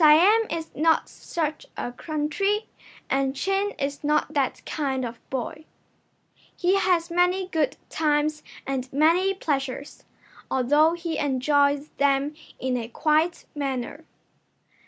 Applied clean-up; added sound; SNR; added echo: none; none; none; none.